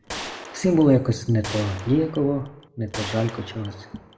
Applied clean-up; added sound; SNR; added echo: none; Gunshot, gunfire; 14 dB; reverberation time 0.5 s.